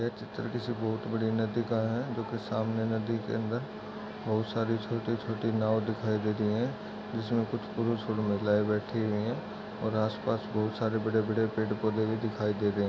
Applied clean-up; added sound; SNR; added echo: none; none; none; none.